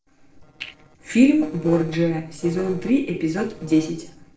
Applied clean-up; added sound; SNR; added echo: neural separator model SepFormer DNS4.